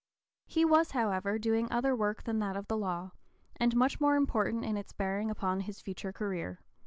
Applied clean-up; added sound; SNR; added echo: none; none; none; none.